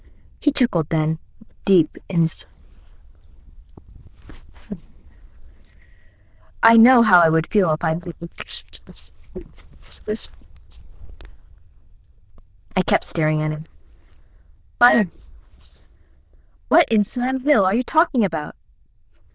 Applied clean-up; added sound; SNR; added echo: neural diffusion model UNIVERSE++.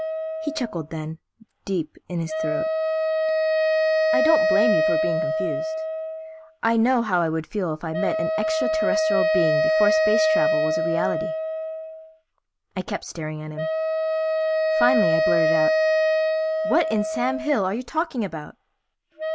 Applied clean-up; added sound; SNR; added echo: none; Wind instrument, woodwind instrument; -4 dB; none.